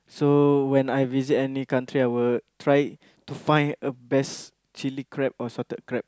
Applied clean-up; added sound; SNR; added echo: none; none; none; none.